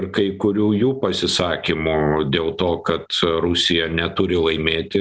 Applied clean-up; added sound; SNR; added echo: none; none; none; none.